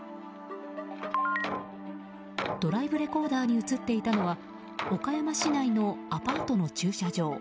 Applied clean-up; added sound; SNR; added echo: none; none; none; none.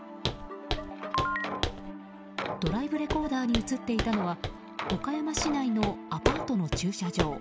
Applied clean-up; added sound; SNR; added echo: none; Walk, footsteps; 5 dB; none.